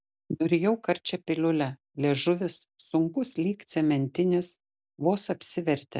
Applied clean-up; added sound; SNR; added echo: none; none; none; none.